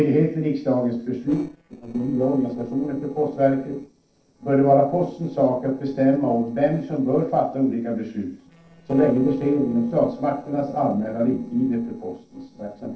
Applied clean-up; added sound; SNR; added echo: neural separator model SepFormer DNS4.